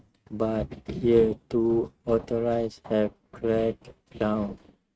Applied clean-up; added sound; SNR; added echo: neural mask model RNNoise.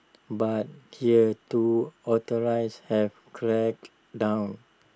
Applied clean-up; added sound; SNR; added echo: none; none; none; none.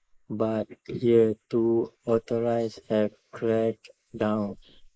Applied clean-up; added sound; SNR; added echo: neural mask model Resemble Enhance denoiser.